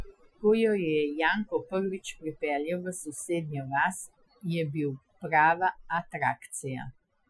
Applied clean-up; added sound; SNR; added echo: classical method Wiener filter.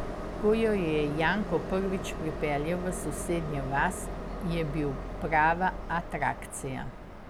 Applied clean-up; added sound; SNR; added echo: none; Train; 6 dB; none.